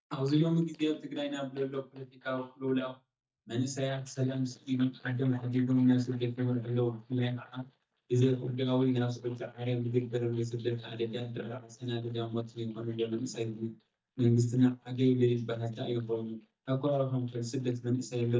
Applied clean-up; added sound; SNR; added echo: neural mask model DeepFilterNet 3.